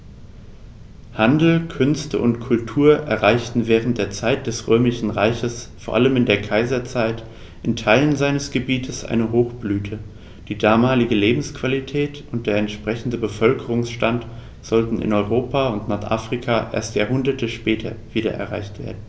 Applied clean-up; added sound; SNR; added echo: none; none; none; none.